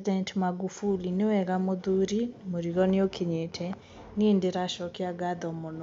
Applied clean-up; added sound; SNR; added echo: none; none; none; none.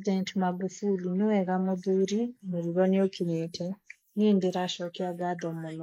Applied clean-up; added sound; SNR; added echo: neural mask model Resemble Enhance denoiser.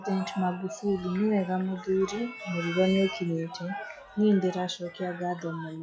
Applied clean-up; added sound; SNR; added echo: classical method log-MMSE.